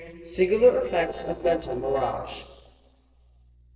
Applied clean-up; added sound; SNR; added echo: neural separator model SepFormer DNS4.